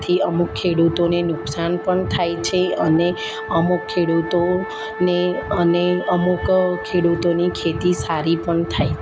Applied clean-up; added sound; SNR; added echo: none; Wind instrument, woodwind instrument; 12 dB; none.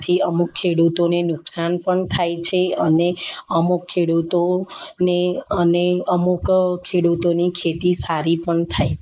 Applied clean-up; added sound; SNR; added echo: neural mask model Resemble Enhance denoiser.